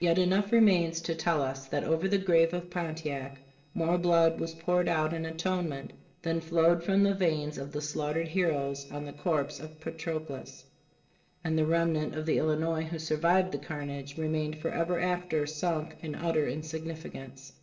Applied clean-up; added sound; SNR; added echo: neural separator model SepFormer DNS4.